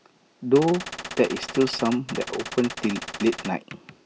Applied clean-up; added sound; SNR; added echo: none; Gunshot, gunfire; 11 dB; none.